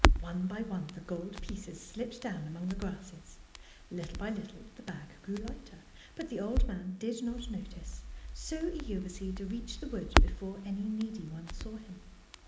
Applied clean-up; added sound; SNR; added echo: none; Crackle; -3 dB; reverberation time 0.8 s.